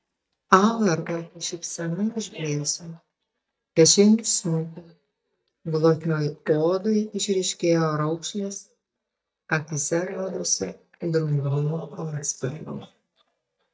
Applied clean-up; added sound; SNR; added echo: neural mask model DeepFilterNet 3.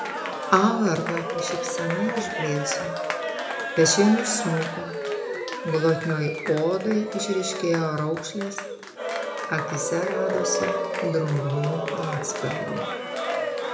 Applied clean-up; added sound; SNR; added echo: none; Cheering; 3 dB; reverberation time 0.6 s.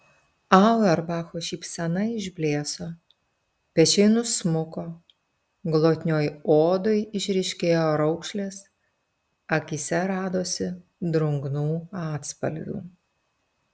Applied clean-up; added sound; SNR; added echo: none; none; none; none.